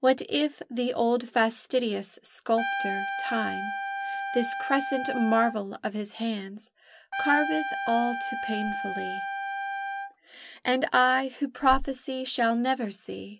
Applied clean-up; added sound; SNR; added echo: none; Trumpet; 4 dB; none.